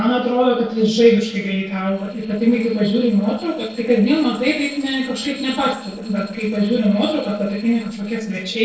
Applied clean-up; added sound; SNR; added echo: neural separator model SepFormer DNS4.